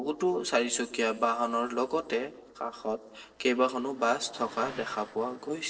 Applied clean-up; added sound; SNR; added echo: neural separator model SepFormer DNS4.